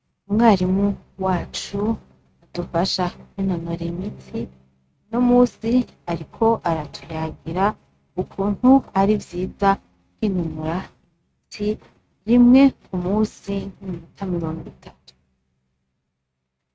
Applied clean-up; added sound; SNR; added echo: neural mask model RNNoise.